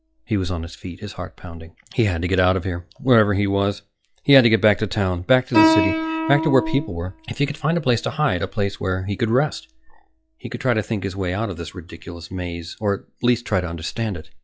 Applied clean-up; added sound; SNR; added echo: classical method log-MMSE.